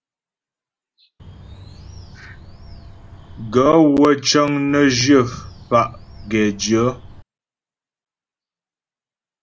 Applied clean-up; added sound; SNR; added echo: none; Bird; 18 dB; none.